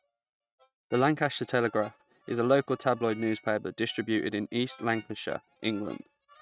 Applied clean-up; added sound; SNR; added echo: neural mask model RNNoise.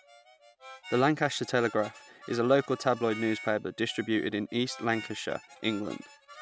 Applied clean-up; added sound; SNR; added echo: none; Harmonica; 17 dB; none.